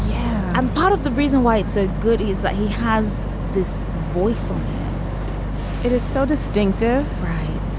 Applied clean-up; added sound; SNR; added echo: none; Boat, Water vehicle; 2 dB; none.